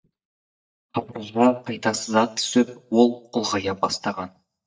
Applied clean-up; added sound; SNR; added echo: neural mask model DeepFilterNet 3.